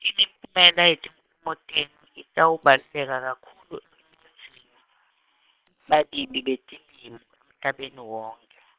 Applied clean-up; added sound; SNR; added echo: neural separator model SepFormer WHAM!.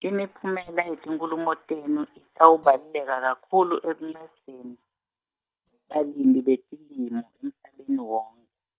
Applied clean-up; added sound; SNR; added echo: neural mask model DeepFilterNet 3.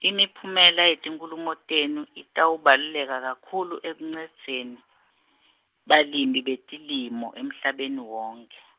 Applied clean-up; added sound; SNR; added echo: none; none; none; none.